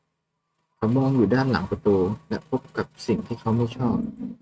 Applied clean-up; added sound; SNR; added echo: neural mask model RNNoise.